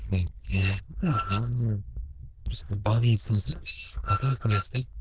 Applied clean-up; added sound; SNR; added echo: neural diffusion model UNIVERSE++.